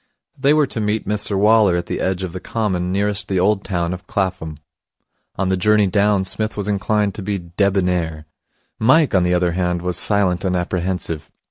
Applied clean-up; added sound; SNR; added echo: none; none; none; none.